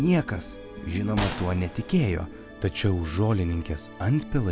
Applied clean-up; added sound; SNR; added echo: none; Gunshot, gunfire; 11 dB; none.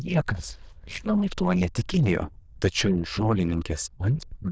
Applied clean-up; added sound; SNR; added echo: neural diffusion model UNIVERSE++.